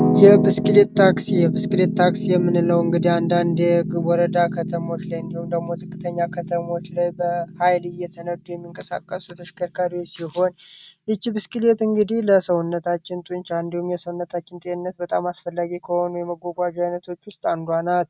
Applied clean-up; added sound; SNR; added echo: neural mask model RNNoise.